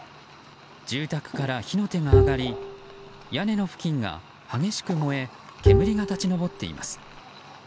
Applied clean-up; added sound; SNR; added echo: none; Bowed string instrument; -5 dB; none.